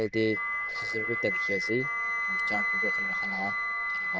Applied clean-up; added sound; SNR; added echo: neural diffusion model UNIVERSE++.